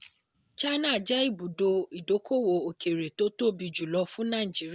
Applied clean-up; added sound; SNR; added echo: none; none; none; none.